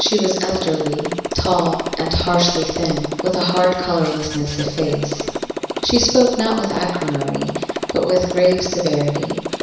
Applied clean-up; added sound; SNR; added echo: none; Motorcycle; 6 dB; reverberation time 1.0 s.